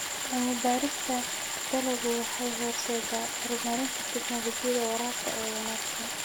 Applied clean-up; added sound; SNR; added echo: none; Stream; 3 dB; none.